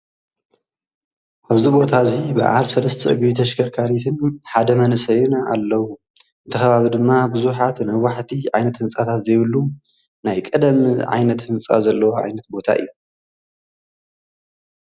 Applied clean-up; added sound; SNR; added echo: none; none; none; none.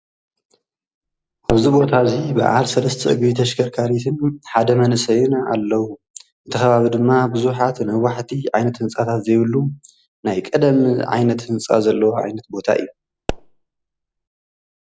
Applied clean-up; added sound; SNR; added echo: none; Explosion; 13 dB; none.